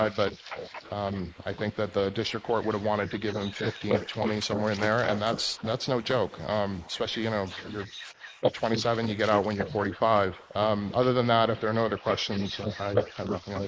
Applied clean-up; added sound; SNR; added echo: neural mask model Resemble Enhance denoiser.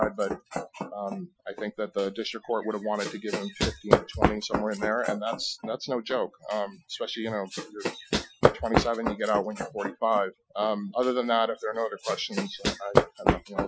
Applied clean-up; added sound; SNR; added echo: classical method Wiener filter.